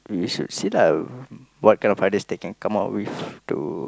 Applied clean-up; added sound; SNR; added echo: none; none; none; none.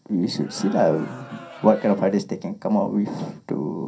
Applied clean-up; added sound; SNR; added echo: none; Crowd; 19 dB; reverberation time 0.3 s.